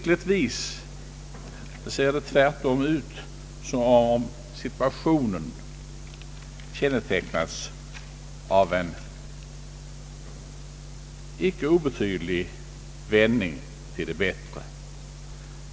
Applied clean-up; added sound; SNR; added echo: none; none; none; none.